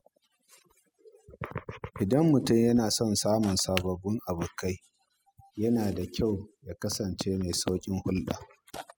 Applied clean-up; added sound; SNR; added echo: classical method spectral subtraction.